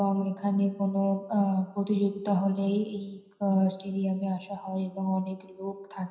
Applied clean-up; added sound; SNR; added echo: none; none; none; reverberation time 0.9 s.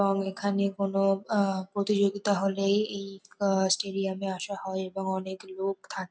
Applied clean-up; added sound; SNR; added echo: none; none; none; none.